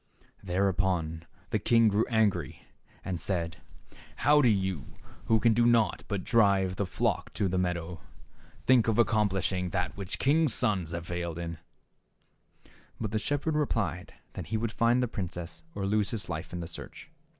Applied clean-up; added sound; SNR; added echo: none; Wind; 8 dB; none.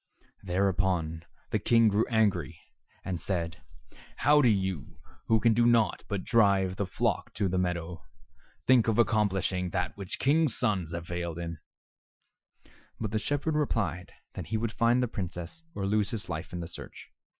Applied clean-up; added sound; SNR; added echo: classical method Wiener filter.